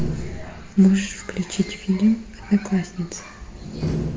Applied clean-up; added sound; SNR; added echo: none; Slam; 9 dB; reverberation time 0.8 s.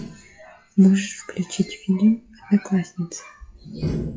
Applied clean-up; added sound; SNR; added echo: classical method WPE with log-MMSE.